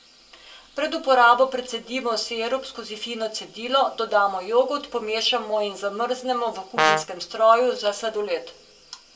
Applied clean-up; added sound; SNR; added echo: none; Brass instrument; -2 dB; reverberation time 0.2 s.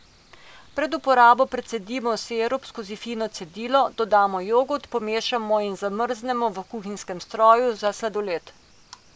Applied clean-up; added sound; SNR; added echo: none; none; none; none.